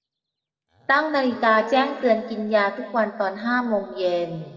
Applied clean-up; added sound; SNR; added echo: none; Livestock, farm animals, working animals; 19 dB; reverberation time 2.0 s.